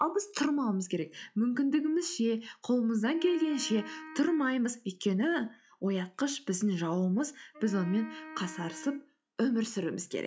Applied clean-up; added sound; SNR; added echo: classical method log-MMSE.